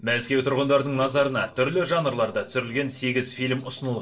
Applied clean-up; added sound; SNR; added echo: neural separator model SepFormer DNS4.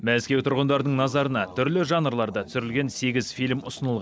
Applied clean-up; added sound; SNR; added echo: none; none; none; none.